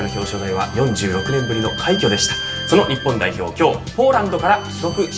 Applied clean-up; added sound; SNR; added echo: none; Bowed string instrument; 11 dB; reverberation time 0.6 s.